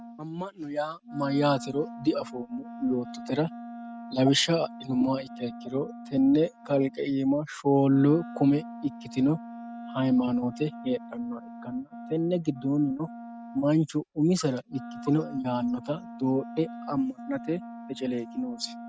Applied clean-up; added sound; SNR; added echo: neural mask model RNNoise.